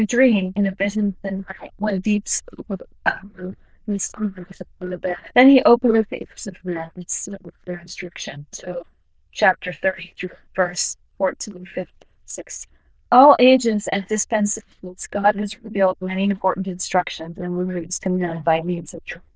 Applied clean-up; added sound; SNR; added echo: neural diffusion model UNIVERSE++.